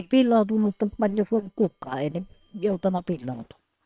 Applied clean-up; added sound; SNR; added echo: neural separator model SepFormer WHAM!.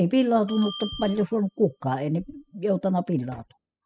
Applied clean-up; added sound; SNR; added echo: classical method spectral subtraction.